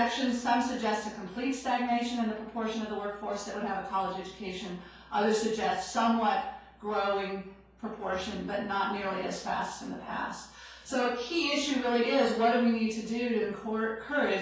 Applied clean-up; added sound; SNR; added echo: none; none; none; reverberation time 0.5 s.